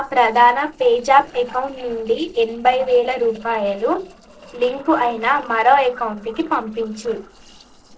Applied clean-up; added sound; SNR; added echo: neural separator model SepFormer DNS4.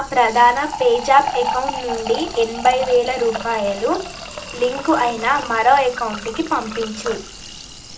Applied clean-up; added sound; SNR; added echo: none; Fill (with liquid); 10 dB; reverberation time 0.2 s.